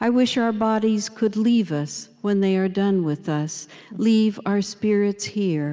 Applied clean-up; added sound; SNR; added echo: none; none; none; none.